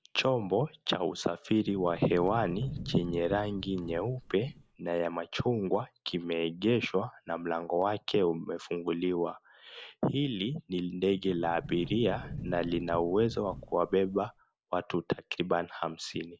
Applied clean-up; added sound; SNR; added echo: none; Sliding door; 12 dB; none.